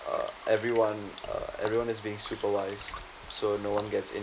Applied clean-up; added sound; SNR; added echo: none; Drip; 15 dB; none.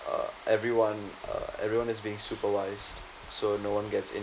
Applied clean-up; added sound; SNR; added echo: none; none; none; none.